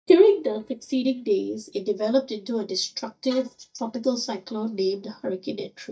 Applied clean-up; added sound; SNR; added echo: neural mask model DeepFilterNet 3.